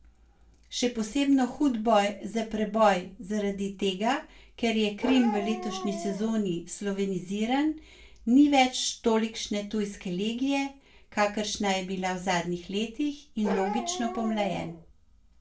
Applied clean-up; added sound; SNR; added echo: none; Bark; 9 dB; reverberation time 0.3 s.